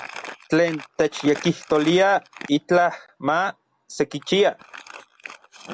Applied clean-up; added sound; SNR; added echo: none; Crumpling, crinkling; 18 dB; none.